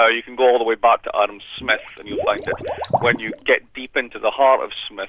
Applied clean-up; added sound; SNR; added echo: none; Liquid; 9 dB; none.